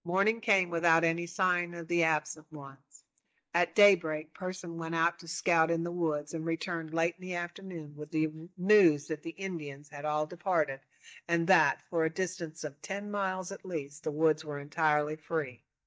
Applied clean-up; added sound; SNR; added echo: neural mask model DeepFilterNet 3.